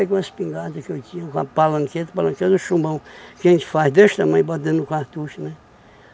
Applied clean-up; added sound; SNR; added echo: none; none; none; none.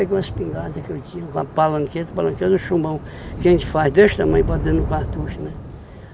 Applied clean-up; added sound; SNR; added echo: none; Thunder / Rain; 8 dB; none.